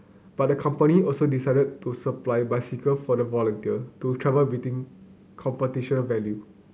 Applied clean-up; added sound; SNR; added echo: none; none; none; none.